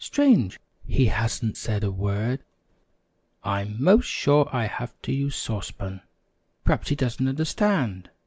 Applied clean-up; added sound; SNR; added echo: none; none; none; none.